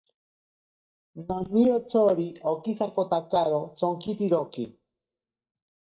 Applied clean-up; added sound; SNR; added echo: neural mask model DeepFilterNet 3.